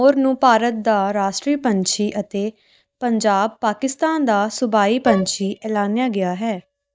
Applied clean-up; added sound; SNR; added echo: neural mask model DeepFilterNet 3.